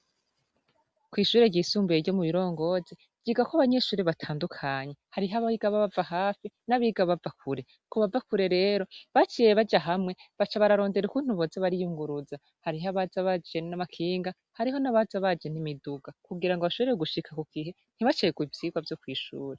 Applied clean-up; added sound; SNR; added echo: none; none; none; none.